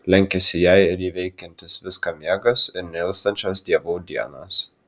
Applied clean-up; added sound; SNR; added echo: none; none; none; none.